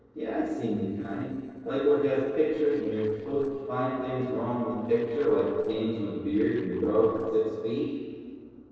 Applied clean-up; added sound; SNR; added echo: neural separator model SepFormer DNS4.